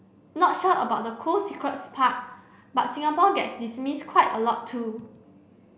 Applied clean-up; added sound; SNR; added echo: none; none; none; none.